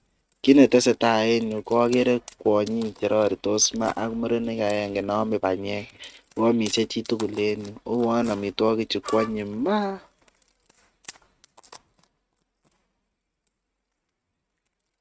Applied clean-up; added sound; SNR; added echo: neural mask model RNNoise.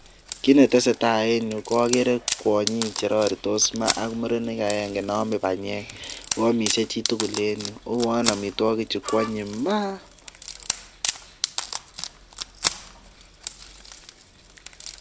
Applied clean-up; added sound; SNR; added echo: none; Wood; 9 dB; none.